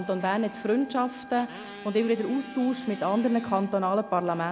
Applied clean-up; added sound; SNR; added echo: none; Trumpet + Motorcycle; 17 dB; none.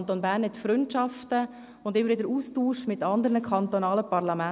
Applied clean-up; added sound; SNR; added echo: none; none; none; none.